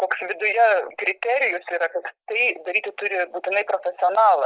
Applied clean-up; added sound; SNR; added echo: neural mask model Resemble Enhance denoiser.